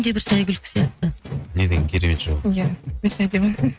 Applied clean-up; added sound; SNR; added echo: neural mask model RNNoise.